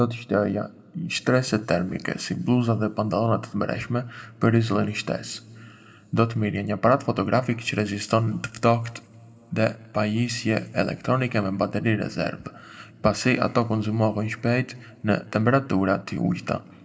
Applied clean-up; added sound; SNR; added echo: none; none; none; reverberation time 1.6 s.